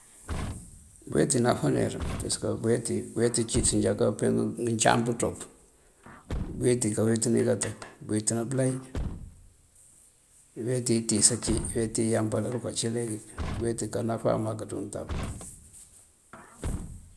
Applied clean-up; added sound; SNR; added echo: none; Truck; 11 dB; none.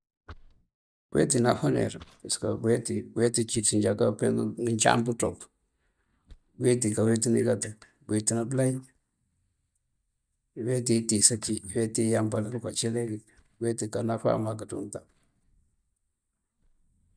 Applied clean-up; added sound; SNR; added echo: neural mask model DeepFilterNet 3.